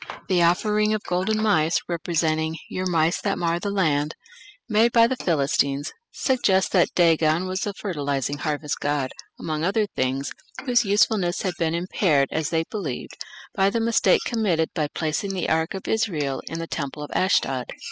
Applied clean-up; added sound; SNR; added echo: classical method spectral subtraction.